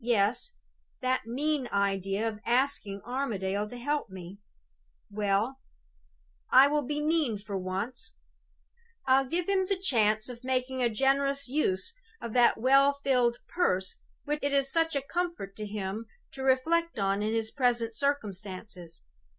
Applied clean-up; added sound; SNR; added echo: none; none; none; none.